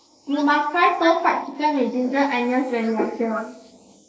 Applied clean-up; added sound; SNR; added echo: neural mask model Resemble Enhance denoiser.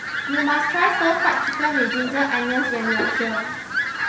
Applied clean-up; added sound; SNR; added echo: none; Fowl; 0 dB; none.